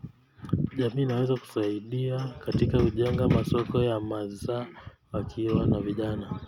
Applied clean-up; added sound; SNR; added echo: none; none; none; none.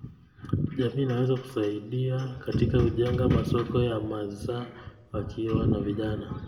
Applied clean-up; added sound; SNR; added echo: none; none; none; reverberation time 0.9 s.